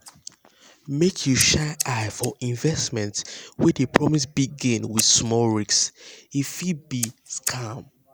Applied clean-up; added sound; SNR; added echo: none; Scissors; 13 dB; none.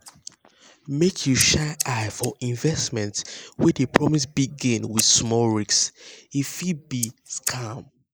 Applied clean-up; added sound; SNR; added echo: neural mask model Resemble Enhance denoiser.